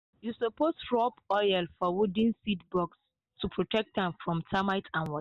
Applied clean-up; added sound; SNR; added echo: none; none; none; none.